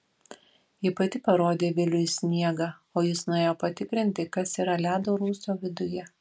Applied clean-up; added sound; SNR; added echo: none; none; none; none.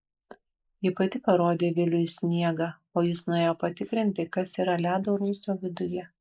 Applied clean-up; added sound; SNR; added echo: neural mask model Resemble Enhance denoiser.